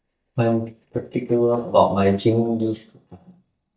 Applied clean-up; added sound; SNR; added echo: neural mask model DeepFilterNet 3.